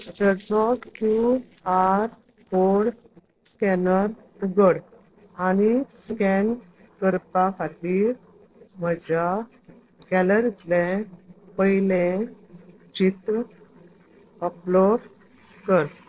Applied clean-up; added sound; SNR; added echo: neural separator model SepFormer DNS4.